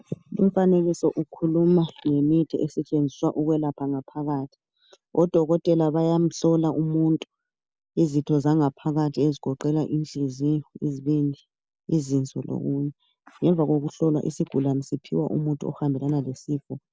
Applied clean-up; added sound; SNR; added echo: none; none; none; none.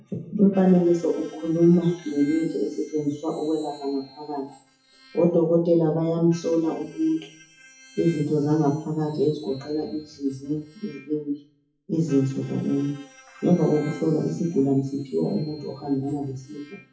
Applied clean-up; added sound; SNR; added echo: classical method WPE with log-MMSE.